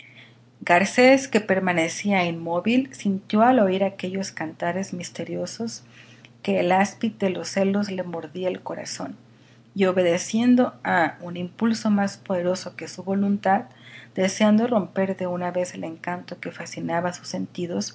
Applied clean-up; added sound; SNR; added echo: none; none; none; none.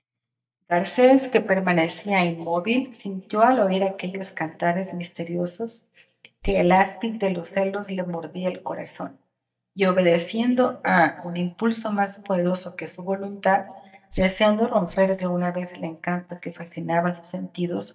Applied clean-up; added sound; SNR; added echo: neural mask model DeepFilterNet 3.